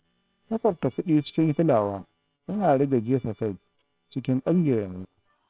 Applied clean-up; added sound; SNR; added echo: neural separator model SepFormer WHAM!.